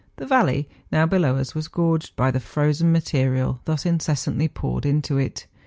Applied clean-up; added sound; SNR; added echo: none; none; none; none.